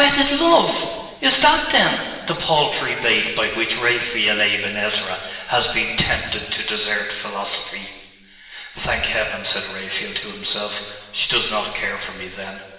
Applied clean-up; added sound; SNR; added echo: none; none; none; reverberation time 1.4 s.